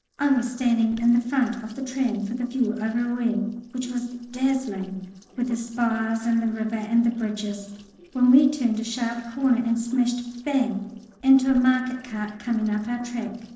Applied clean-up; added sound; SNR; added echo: neural separator model SepFormer DNS4.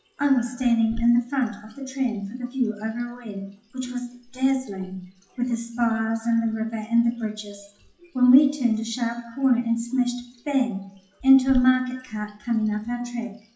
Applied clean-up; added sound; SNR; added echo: classical method WPE with log-MMSE.